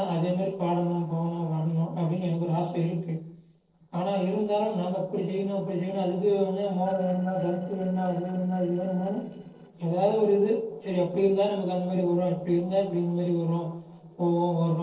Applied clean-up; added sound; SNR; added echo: neural separator model SepFormer DNS4.